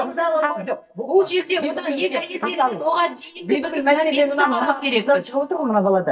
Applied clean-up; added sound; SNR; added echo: neural mask model DeepFilterNet 3.